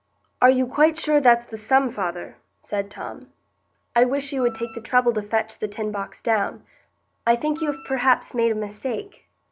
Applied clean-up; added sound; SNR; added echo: none; Wind instrument, woodwind instrument; 18 dB; none.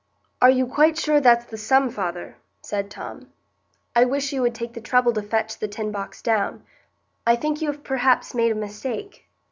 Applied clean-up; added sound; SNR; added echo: none; none; none; none.